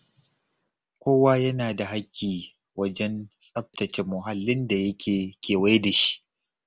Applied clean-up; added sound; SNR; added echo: none; none; none; none.